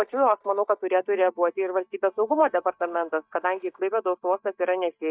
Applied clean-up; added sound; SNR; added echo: neural mask model DeepFilterNet 3.